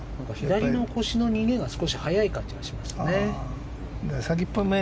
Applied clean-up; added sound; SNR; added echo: none; none; none; none.